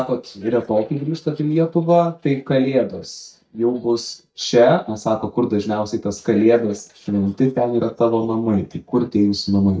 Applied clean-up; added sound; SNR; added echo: neural mask model DeepFilterNet 3.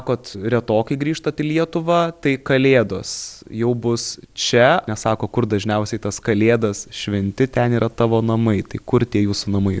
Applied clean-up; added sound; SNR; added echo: none; none; none; none.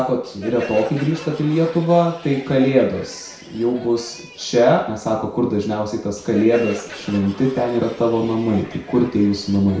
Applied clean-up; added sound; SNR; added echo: none; Crowd; 19 dB; reverberation time 0.6 s.